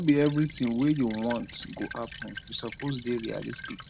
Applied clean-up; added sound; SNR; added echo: none; Stream / Trickle, dribble; 12 dB; none.